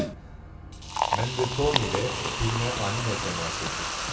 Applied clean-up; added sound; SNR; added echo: none; Liquid; 0 dB; reverberation time 2.3 s.